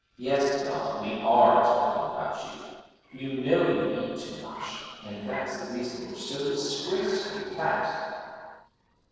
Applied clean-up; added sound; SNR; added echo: neural separator model SepFormer DNS4.